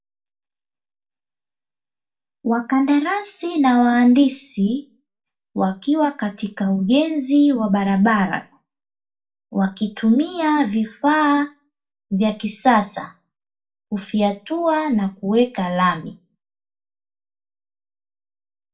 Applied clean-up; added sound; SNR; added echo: none; none; none; reverberation time 0.2 s.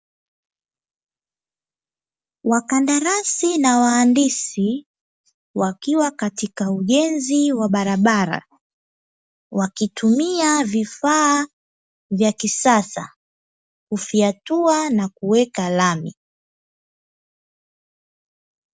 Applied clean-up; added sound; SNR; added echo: none; none; none; none.